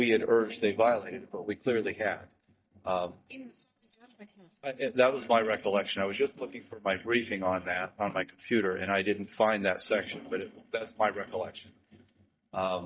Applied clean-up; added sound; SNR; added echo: neural mask model DeepFilterNet 3.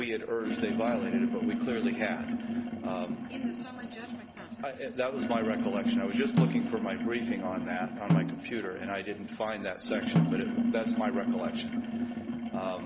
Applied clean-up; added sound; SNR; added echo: none; Snare drum + Sink (filling or washing); -4 dB; none.